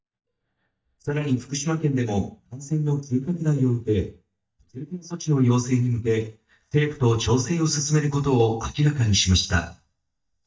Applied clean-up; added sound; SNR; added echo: neural mask model DeepFilterNet 3.